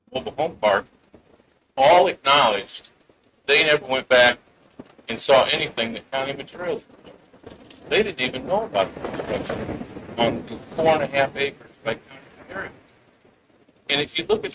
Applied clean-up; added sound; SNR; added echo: neural mask model RNNoise.